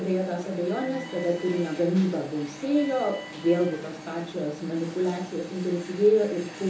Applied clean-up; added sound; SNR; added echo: none; Alarm; 15 dB; reverberation time 1.0 s.